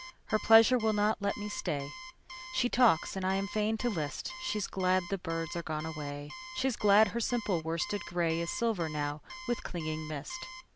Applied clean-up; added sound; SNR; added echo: none; Alarm; 15 dB; none.